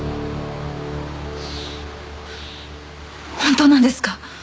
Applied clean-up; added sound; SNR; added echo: none; none; none; none.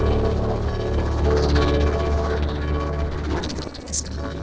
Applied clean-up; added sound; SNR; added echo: neural separator model SepFormer DNS4.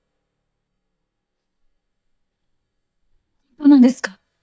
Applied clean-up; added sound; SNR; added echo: neural mask model DeepFilterNet 3.